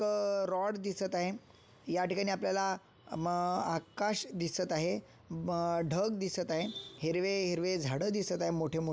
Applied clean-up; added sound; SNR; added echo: none; none; none; none.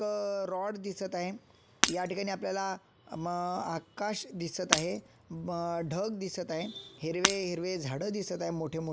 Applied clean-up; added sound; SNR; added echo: none; Shatter; 2 dB; none.